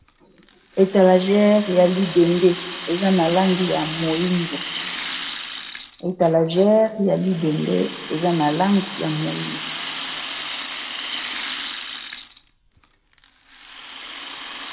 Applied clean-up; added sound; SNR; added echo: none; Rattle (instrument); 11 dB; reverberation time 1.1 s.